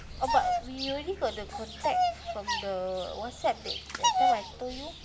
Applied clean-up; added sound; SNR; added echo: none; Bird vocalization, bird call, bird song; -2 dB; reverberation time 0.5 s.